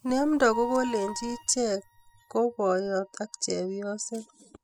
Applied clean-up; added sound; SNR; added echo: classical method spectral subtraction.